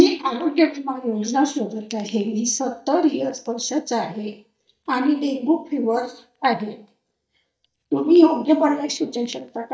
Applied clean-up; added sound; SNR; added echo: neural mask model DeepFilterNet 3.